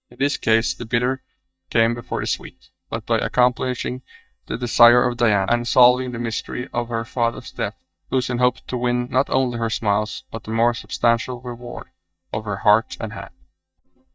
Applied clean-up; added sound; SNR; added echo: neural mask model DeepFilterNet 3.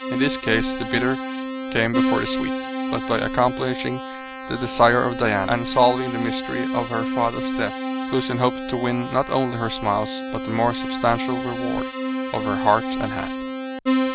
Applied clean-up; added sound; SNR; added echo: none; Keyboard (musical); 3 dB; none.